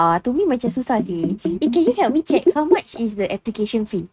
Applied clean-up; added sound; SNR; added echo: neural mask model RNNoise.